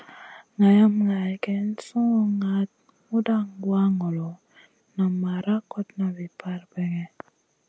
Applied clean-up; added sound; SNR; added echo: none; none; none; none.